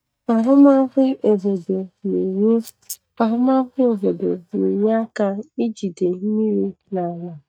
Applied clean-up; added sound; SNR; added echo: neural mask model DeepFilterNet 3.